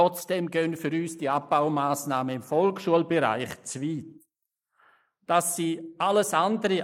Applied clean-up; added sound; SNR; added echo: neural mask model Resemble Enhance denoiser.